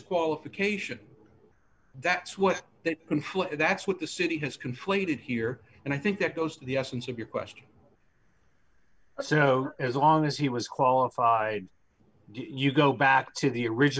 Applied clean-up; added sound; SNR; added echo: none; none; none; none.